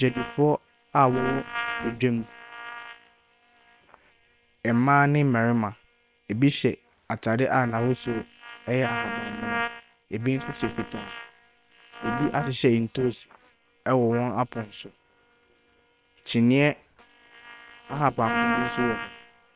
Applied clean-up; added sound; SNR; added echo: neural separator model SepFormer WHAM!.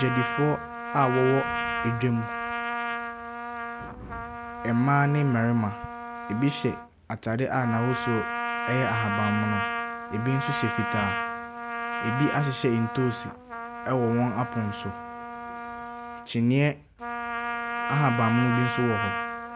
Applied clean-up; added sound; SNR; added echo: none; Trumpet; 5 dB; none.